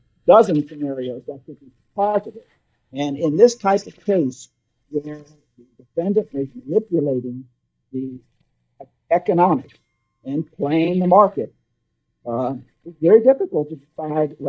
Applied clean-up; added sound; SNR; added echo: neural mask model DeepFilterNet 3.